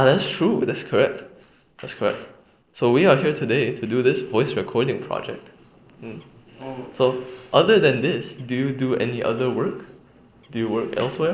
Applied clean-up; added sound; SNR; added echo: neural separator model SepFormer DNS4.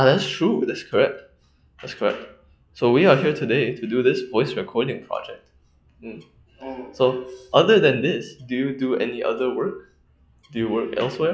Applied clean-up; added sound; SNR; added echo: classical method log-MMSE.